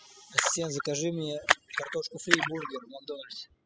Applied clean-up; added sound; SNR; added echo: classical method spectral subtraction.